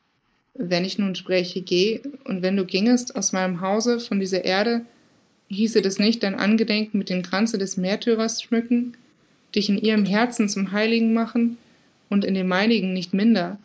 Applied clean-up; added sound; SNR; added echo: neural mask model Resemble Enhance denoiser.